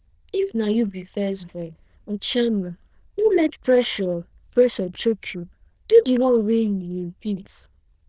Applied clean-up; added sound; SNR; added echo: neural diffusion model UNIVERSE++.